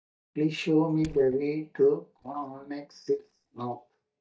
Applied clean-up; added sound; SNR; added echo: neural mask model DeepFilterNet 3.